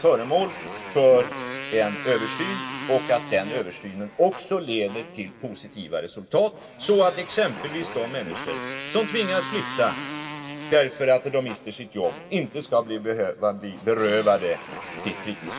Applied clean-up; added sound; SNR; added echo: none; Motorcycle; 12 dB; reverberation time 3.0 s.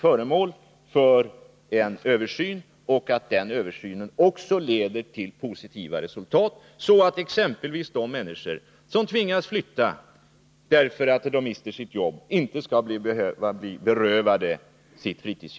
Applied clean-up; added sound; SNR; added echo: none; none; none; none.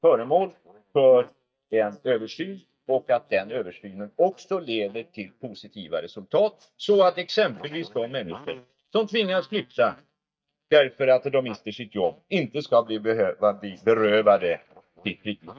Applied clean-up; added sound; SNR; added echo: neural mask model DeepFilterNet 3.